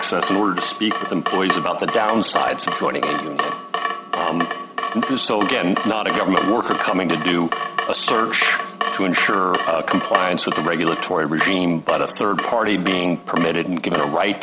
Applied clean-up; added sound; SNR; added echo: none; Drip / Water tap, faucet; 4 dB; none.